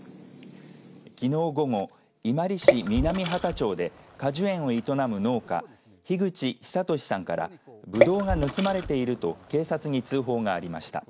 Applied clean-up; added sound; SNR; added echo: none; Water / Splash, splatter; 2 dB; none.